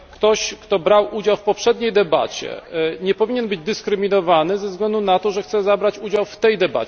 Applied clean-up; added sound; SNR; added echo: none; none; none; none.